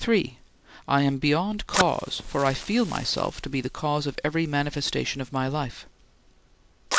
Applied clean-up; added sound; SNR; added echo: none; Fire; 9 dB; none.